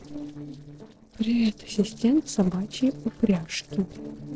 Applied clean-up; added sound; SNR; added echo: neural separator model SepFormer DNS4.